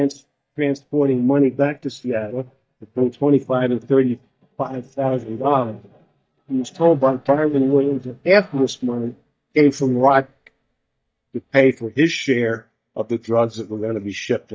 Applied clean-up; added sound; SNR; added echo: neural mask model DeepFilterNet 3.